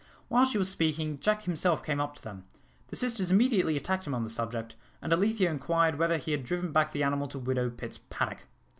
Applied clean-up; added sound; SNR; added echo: none; none; none; none.